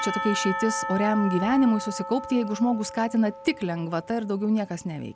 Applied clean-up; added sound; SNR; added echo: none; Church bell / Percussion; 9 dB; none.